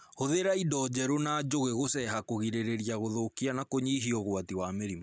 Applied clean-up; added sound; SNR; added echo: none; none; none; none.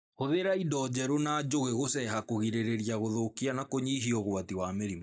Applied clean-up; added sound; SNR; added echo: neural mask model DeepFilterNet 3.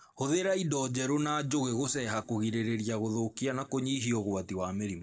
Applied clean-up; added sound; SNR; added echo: neural separator model SepFormer DNS4.